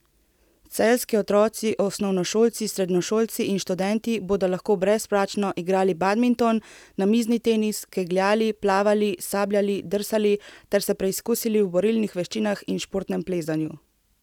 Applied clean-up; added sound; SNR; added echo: none; none; none; none.